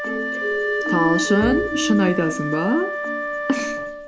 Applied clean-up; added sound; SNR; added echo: none; Wind instrument, woodwind instrument + Siren; 2 dB; none.